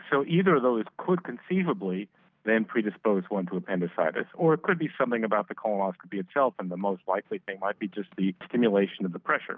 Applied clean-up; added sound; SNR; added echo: none; none; none; none.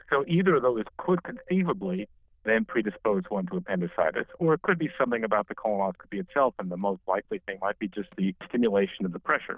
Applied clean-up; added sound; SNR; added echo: neural diffusion model UNIVERSE++.